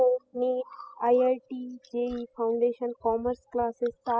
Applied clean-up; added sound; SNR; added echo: classical method spectral subtraction.